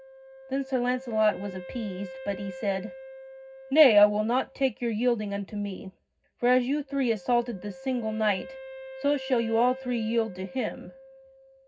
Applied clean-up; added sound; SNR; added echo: none; Wind instrument, woodwind instrument; 16 dB; reverberation time 0.4 s.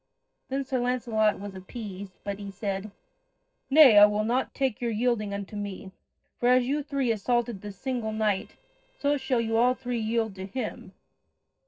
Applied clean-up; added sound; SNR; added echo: neural separator model SepFormer DNS4.